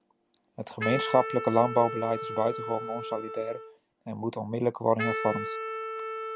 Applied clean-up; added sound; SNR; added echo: none; Wind instrument, woodwind instrument; 6 dB; none.